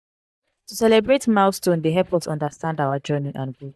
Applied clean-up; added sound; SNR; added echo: neural mask model DeepFilterNet 3.